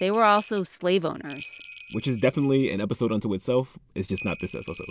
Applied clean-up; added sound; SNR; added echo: none; Bell; 17 dB; none.